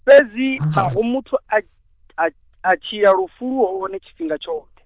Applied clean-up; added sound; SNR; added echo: neural diffusion model UNIVERSE++.